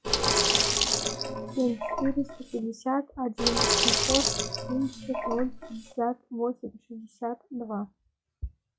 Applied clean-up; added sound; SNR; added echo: classical method log-MMSE.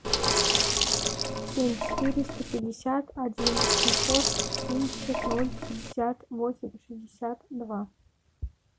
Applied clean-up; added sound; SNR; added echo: none; Sink (filling or washing); -5 dB; none.